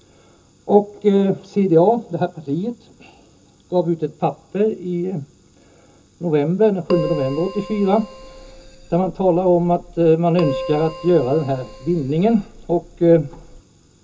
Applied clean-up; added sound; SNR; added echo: none; Keyboard (musical); 12 dB; reverberation time 0.2 s.